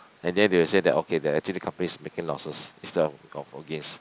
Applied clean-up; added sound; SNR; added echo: none; none; none; none.